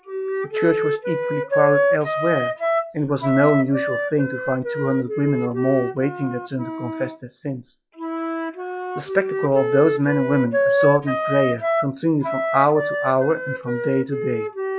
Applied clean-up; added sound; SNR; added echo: classical method log-MMSE.